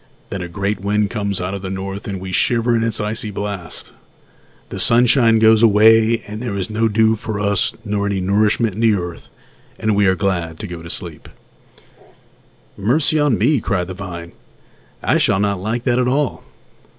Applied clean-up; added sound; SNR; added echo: none; none; none; none.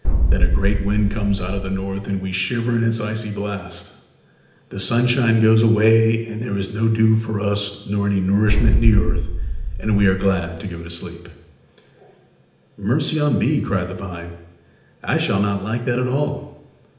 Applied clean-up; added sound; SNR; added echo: none; Boom; -2 dB; reverberation time 0.8 s.